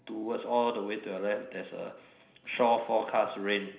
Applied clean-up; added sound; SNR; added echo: none; none; none; reverberation time 0.5 s.